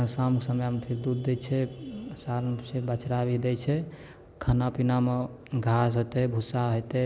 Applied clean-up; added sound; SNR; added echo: none; none; none; none.